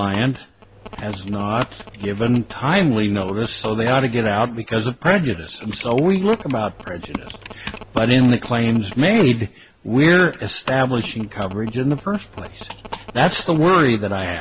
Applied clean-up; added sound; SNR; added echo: none; Computer keyboard + Telephone; 15 dB; none.